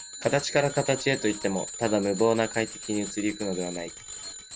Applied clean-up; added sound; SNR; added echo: none; Bicycle bell; 11 dB; none.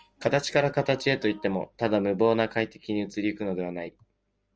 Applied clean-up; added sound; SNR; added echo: none; none; none; none.